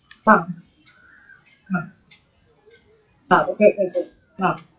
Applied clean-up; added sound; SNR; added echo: classical method WPE with log-MMSE.